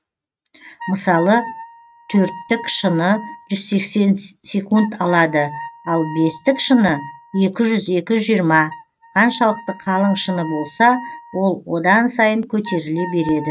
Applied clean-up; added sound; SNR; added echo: neural mask model RNNoise.